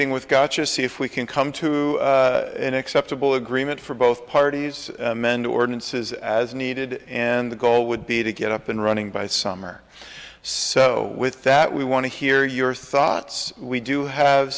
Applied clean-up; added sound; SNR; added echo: none; none; none; none.